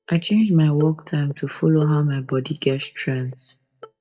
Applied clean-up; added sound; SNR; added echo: neural mask model DeepFilterNet 3.